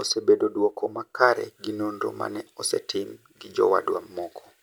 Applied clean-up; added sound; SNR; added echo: none; none; none; none.